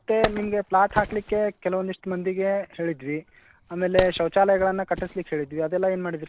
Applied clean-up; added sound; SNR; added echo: none; Wood; 12 dB; none.